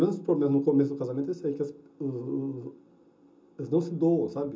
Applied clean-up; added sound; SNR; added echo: none; none; none; reverberation time 0.2 s.